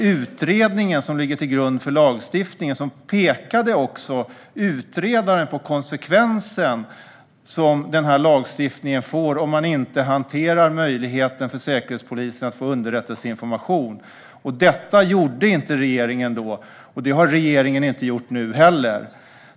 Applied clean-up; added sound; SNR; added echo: none; none; none; none.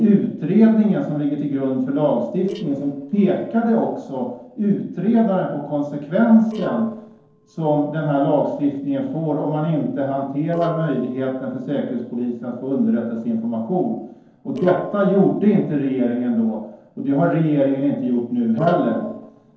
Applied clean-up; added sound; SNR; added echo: neural separator model SepFormer DNS4.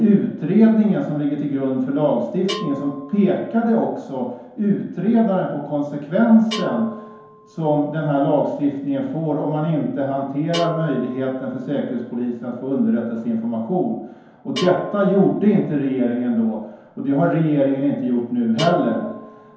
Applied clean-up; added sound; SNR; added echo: none; Bell; 19 dB; reverberation time 0.9 s.